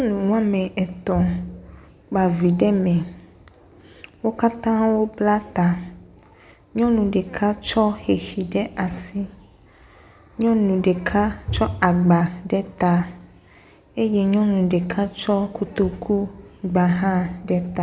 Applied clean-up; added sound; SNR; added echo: none; none; none; none.